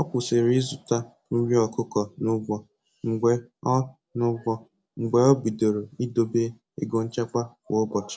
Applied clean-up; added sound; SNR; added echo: none; none; none; none.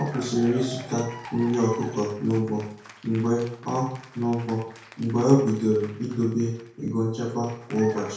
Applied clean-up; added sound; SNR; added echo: none; Applause / Cheering; 18 dB; reverberation time 0.5 s.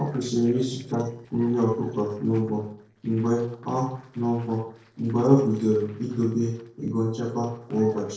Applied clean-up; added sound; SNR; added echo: neural separator model SepFormer DNS4.